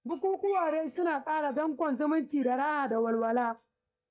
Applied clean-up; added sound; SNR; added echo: neural mask model DeepFilterNet 3.